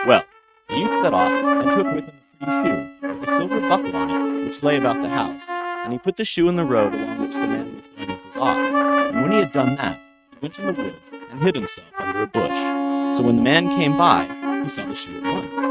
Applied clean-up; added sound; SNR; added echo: neural mask model RNNoise.